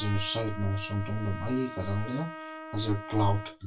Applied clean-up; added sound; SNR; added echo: none; Trumpet; 11 dB; reverberation time 0.2 s.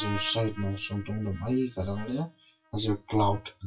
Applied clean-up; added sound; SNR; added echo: classical method WPE with log-MMSE.